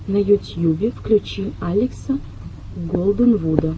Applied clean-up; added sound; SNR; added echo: none; none; none; none.